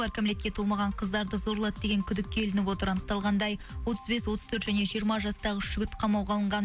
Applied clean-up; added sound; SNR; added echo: none; none; none; none.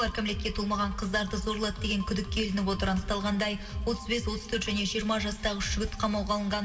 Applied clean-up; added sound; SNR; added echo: none; none; none; reverberation time 1.7 s.